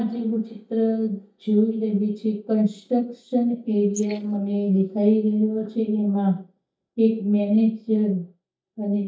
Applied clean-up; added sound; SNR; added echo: neural mask model DeepFilterNet 3.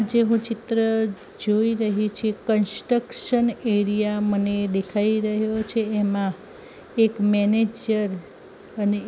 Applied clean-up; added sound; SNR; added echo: none; none; none; none.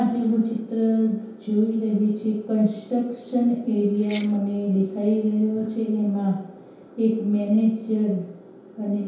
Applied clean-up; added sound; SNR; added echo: none; Keys jangling; -2 dB; reverberation time 0.8 s.